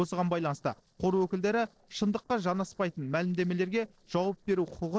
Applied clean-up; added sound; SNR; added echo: neural separator model SepFormer DNS4.